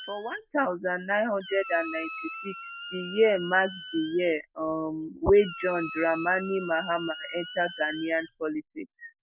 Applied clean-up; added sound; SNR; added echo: none; Squeak; 13 dB; none.